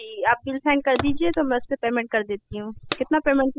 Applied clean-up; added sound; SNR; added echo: classical method spectral subtraction.